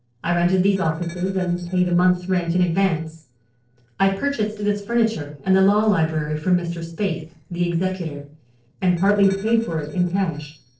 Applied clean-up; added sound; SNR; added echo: neural separator model SepFormer DNS4.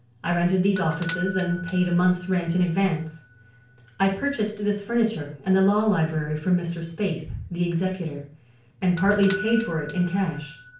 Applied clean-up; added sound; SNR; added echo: none; Bell / Doorbell; 0 dB; reverberation time 0.4 s.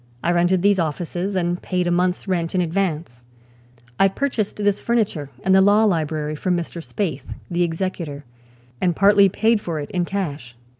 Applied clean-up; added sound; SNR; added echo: none; none; none; none.